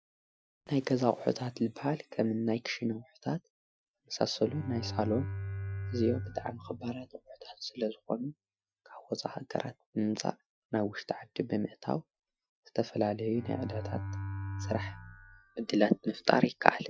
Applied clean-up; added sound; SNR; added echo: classical method Wiener filter.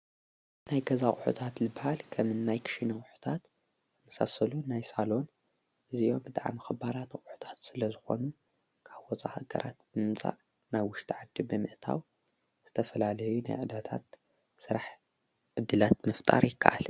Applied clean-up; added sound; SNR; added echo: none; none; none; none.